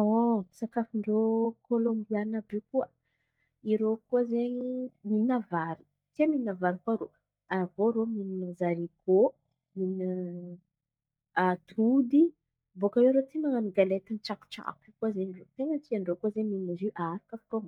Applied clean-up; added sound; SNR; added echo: neural mask model DeepFilterNet 3.